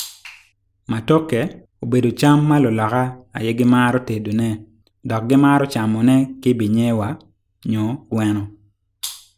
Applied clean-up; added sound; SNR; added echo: none; none; none; none.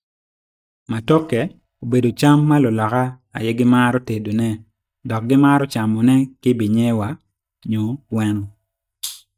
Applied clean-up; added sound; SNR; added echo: neural mask model DeepFilterNet 3.